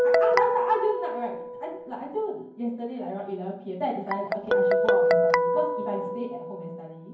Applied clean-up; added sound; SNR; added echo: none; Guitar; -5 dB; reverberation time 0.9 s.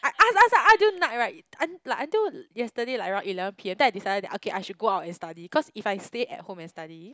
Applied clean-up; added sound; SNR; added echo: none; none; none; none.